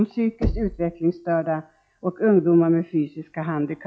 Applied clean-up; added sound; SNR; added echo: classical method log-MMSE.